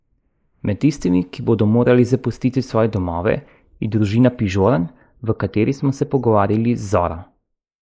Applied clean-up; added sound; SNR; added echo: neural mask model Resemble Enhance denoiser.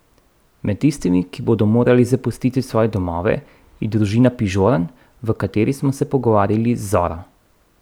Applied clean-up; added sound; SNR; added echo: none; none; none; none.